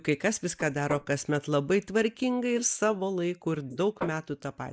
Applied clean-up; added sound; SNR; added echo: neural mask model Resemble Enhance denoiser.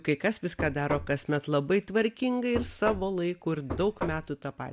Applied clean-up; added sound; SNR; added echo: none; Knock; 9 dB; none.